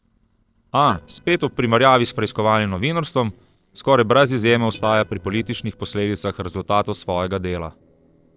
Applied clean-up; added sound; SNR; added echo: neural separator model SepFormer DNS4.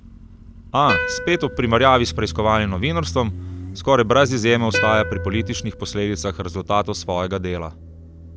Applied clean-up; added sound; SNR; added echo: none; Motorcycle + Plucked string instrument; 8 dB; none.